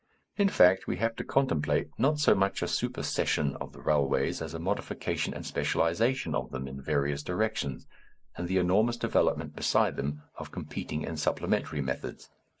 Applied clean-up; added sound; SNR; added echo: neural mask model Resemble Enhance denoiser.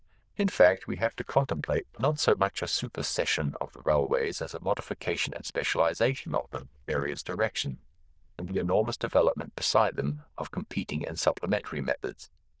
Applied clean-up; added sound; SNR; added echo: neural diffusion model UNIVERSE++.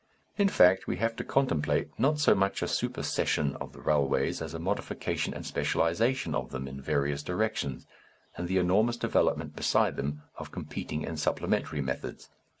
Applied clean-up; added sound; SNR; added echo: none; none; none; none.